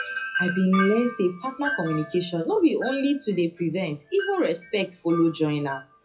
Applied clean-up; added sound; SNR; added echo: classical method WPE with log-MMSE.